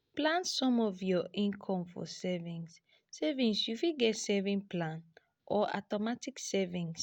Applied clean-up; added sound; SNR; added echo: none; none; none; none.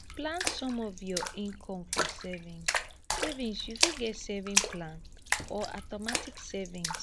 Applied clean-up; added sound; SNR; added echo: none; Splash, splatter; -3 dB; none.